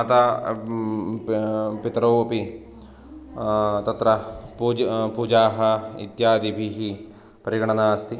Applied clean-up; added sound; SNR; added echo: none; none; none; none.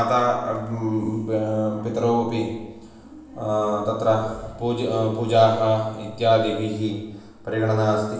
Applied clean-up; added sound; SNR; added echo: none; none; none; reverberation time 0.9 s.